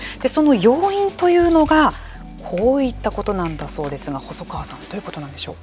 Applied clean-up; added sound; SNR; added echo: none; none; none; none.